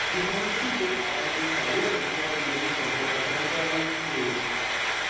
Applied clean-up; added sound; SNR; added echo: none; Frying (food); -5 dB; reverberation time 1.3 s.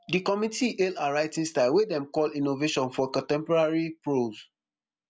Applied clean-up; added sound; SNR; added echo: none; none; none; none.